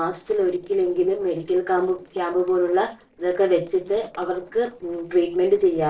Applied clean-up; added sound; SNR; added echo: neural separator model SepFormer DNS4.